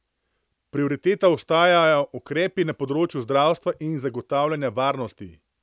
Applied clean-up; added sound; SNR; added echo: none; none; none; none.